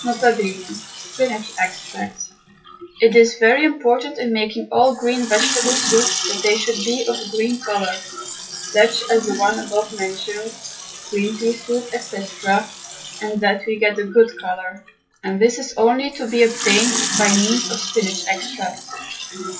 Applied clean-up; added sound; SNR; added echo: classical method WPE with log-MMSE.